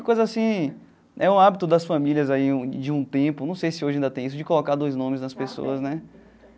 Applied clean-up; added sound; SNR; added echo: none; none; none; none.